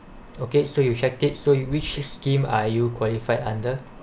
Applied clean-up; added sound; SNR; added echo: none; none; none; none.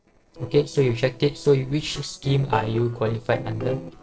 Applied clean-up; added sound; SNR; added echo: neural separator model SepFormer DNS4.